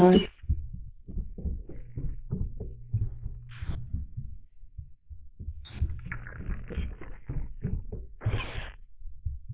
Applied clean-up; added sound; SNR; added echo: neural mask model Resemble Enhance denoiser.